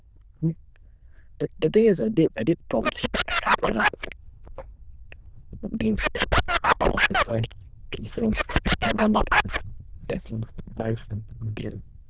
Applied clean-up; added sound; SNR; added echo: neural diffusion model UNIVERSE++.